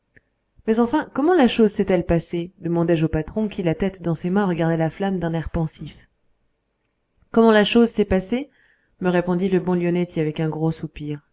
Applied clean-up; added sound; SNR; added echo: none; none; none; none.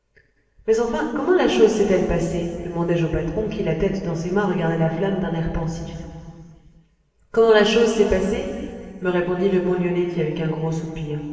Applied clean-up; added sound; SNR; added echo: none; none; none; reverberation time 2.5 s.